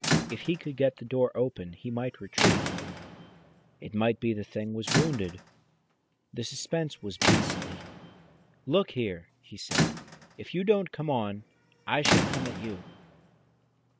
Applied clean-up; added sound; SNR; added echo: none; Squeak / Rattle / Slam; 0 dB; none.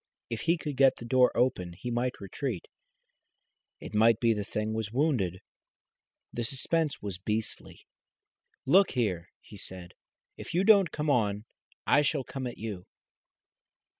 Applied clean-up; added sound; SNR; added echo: none; none; none; none.